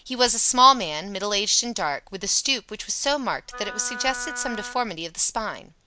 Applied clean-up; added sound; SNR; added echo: none; Wind instrument, woodwind instrument; 12 dB; none.